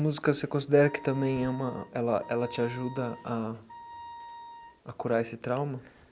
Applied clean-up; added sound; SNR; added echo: none; Wind instrument, woodwind instrument; 16 dB; none.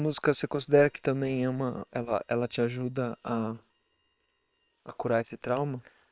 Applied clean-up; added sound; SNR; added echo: neural separator model SepFormer WHAM!.